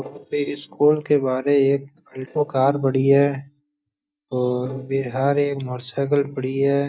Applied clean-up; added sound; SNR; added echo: neural mask model DeepFilterNet 3.